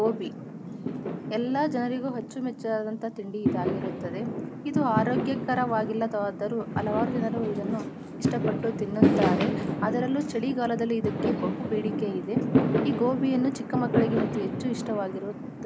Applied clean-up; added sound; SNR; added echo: none; Fireworks; 0 dB; none.